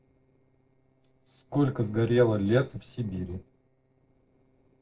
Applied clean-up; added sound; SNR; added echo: neural separator model SepFormer DNS4.